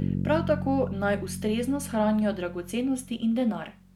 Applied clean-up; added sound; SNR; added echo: none; Bass guitar; 7 dB; none.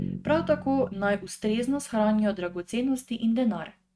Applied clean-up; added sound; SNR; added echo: neural mask model RNNoise.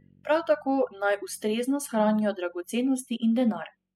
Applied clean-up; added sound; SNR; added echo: classical method spectral subtraction.